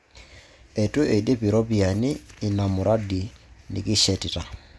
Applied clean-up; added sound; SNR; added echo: none; none; none; none.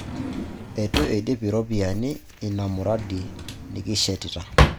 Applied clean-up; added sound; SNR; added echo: none; Drawer open or close; 1 dB; none.